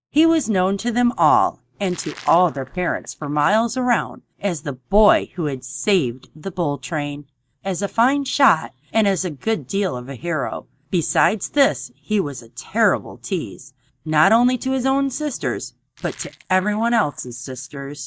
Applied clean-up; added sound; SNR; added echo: neural mask model DeepFilterNet 3.